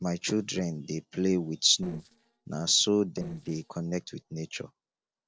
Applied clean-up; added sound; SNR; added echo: neural separator model SepFormer DNS4.